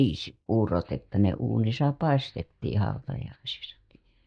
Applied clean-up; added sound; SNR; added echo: neural mask model DeepFilterNet 3.